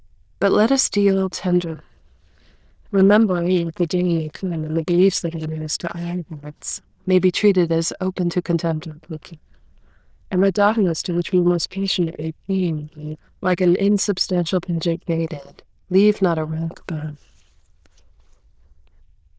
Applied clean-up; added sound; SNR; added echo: neural diffusion model UNIVERSE++.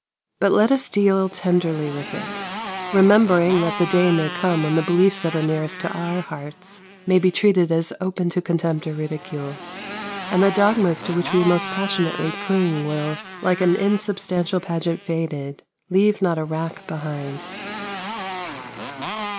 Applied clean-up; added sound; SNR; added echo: none; Motorcycle; 12 dB; none.